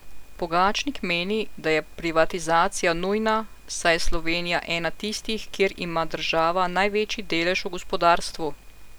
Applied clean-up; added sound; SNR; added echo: none; none; none; none.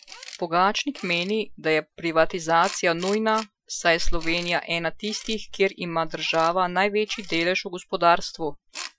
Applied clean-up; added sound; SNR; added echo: classical method Wiener filter.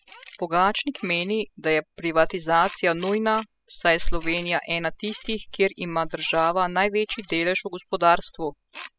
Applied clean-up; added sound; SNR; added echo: classical method spectral subtraction.